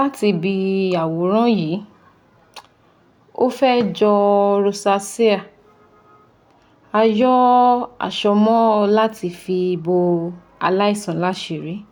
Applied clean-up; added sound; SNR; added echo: none; none; none; none.